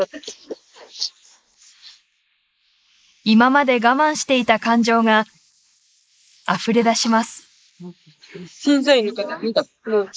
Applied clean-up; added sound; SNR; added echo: neural mask model Resemble Enhance denoiser.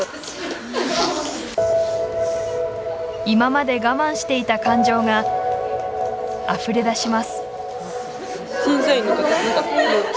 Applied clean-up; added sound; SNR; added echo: none; none; none; none.